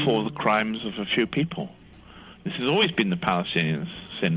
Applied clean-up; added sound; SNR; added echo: none; Piano; 16 dB; none.